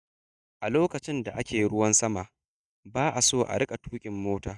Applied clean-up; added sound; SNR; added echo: neural mask model DeepFilterNet 3.